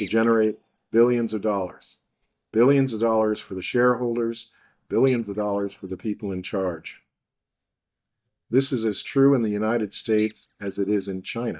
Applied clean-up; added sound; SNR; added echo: neural mask model DeepFilterNet 3.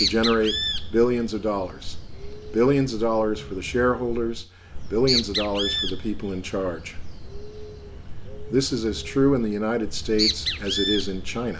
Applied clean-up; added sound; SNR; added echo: none; Bird; 5 dB; none.